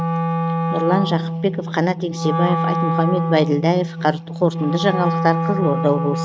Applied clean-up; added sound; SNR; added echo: neural mask model RNNoise.